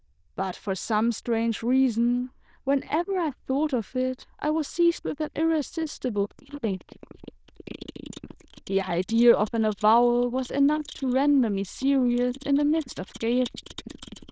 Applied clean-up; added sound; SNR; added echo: neural diffusion model UNIVERSE++.